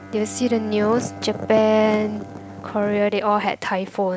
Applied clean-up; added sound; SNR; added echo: none; Bowed string instrument; 17 dB; none.